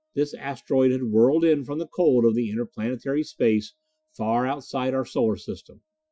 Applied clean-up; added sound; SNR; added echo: classical method Wiener filter.